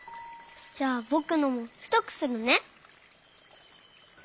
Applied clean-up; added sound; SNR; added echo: none; none; none; none.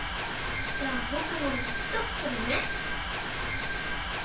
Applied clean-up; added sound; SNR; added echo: none; Mechanisms; -5 dB; reverberation time 0.4 s.